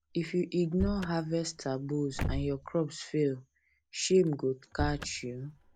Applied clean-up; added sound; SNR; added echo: none; Slam / Car; 9 dB; none.